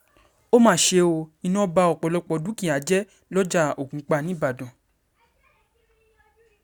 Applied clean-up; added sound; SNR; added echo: none; none; none; none.